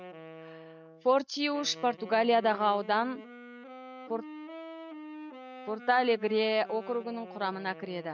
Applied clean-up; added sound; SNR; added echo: neural mask model RNNoise.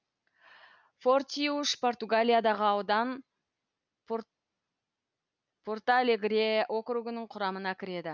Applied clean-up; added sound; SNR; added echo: none; none; none; none.